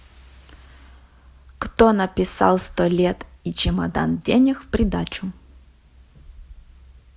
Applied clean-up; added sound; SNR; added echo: none; none; none; none.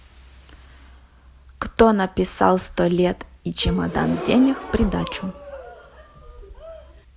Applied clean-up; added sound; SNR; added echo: none; Gasp; 12 dB; none.